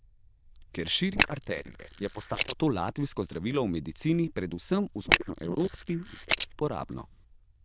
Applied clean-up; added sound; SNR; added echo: neural diffusion model UNIVERSE++.